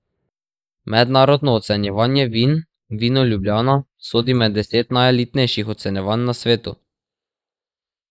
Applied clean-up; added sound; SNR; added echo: neural mask model Resemble Enhance denoiser.